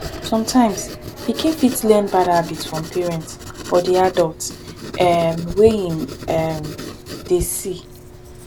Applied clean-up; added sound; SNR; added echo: none; Writing; 12 dB; none.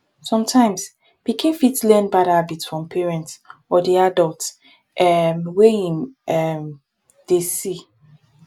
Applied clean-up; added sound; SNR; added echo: none; none; none; none.